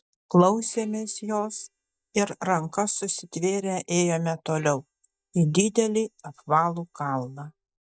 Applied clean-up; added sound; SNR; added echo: neural mask model DeepFilterNet 3.